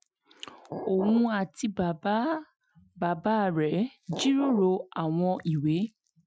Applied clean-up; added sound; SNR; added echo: classical method Wiener filter.